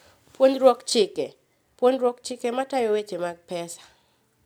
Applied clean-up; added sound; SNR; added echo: none; none; none; none.